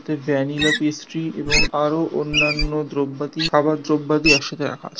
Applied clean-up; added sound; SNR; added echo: none; Wild animals; 3 dB; none.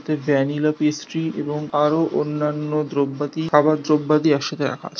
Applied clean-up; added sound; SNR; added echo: none; none; none; none.